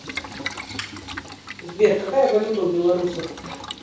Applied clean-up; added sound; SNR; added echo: none; Boiling; 12 dB; reverberation time 0.6 s.